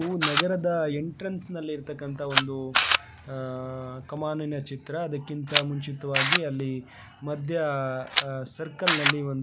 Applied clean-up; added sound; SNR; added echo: none; Camera; 1 dB; none.